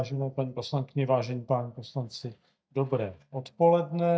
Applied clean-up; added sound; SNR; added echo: neural mask model DeepFilterNet 3.